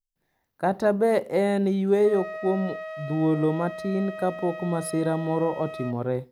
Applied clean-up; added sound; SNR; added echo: none; Wind instrument, woodwind instrument; 13 dB; none.